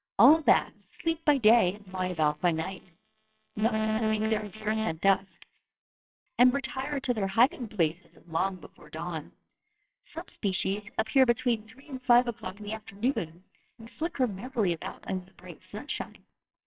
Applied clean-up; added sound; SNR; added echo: neural separator model SepFormer WHAMR!.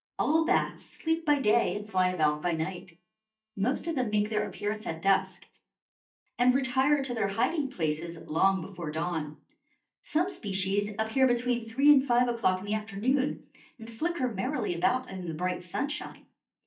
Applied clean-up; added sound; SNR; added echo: neural mask model DeepFilterNet 3.